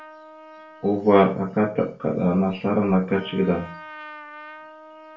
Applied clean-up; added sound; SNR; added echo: none; Trumpet; 20 dB; reverberation time 0.3 s.